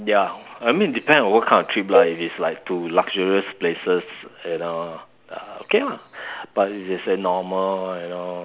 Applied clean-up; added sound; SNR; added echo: none; Cowbell; 3 dB; none.